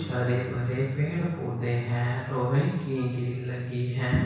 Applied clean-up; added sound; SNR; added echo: none; Bass guitar; 16 dB; reverberation time 1.1 s.